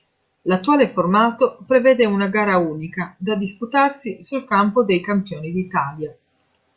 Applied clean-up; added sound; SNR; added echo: none; none; none; none.